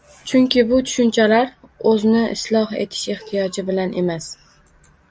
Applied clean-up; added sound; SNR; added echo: none; none; none; none.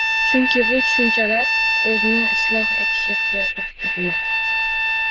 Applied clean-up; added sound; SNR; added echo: neural diffusion model UNIVERSE++.